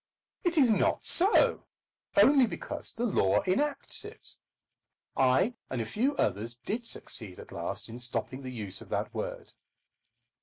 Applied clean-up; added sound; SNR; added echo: none; none; none; none.